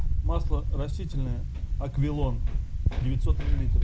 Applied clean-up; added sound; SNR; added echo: none; none; none; none.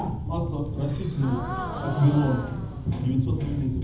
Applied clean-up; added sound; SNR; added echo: none; Gasp; 12 dB; reverberation time 0.8 s.